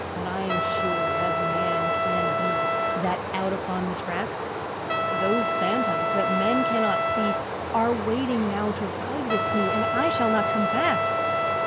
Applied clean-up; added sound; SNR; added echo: none; Stream + Trumpet; -3 dB; none.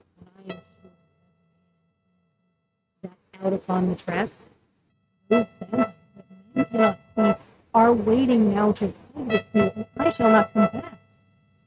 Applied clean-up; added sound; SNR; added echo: neural mask model RNNoise.